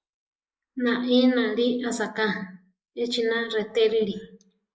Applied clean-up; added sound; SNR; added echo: neural mask model Resemble Enhance denoiser.